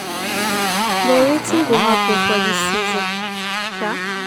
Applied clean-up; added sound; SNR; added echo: none; Motorcycle; -2 dB; none.